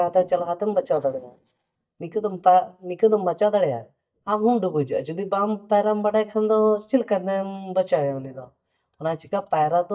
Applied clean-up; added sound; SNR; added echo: neural mask model DeepFilterNet 3.